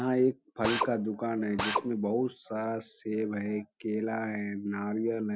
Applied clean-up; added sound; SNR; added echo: none; Drill; 1 dB; none.